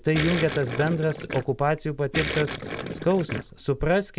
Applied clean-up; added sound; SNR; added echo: none; Gurgling; 8 dB; none.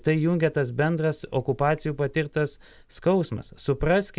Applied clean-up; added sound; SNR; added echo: none; none; none; none.